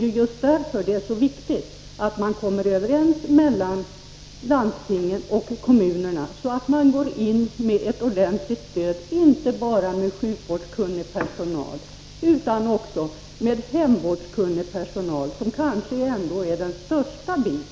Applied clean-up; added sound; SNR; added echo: none; none; none; none.